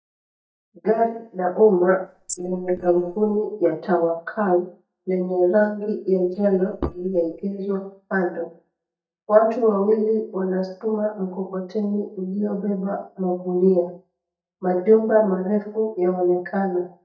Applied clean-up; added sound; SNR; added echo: neural mask model DeepFilterNet 3.